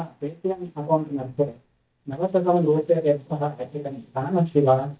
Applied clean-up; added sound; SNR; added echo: neural mask model DeepFilterNet 3.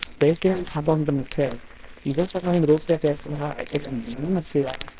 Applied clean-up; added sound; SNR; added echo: neural separator model SepFormer WHAMR!.